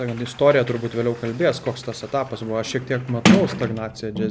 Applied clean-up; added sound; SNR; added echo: none; Sliding door; 3 dB; none.